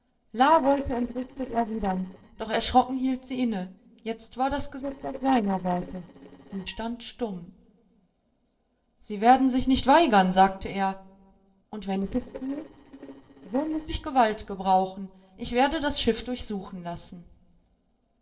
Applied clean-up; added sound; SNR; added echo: neural separator model SepFormer DNS4.